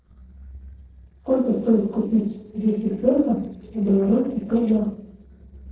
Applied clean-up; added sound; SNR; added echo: neural separator model SepFormer DNS4.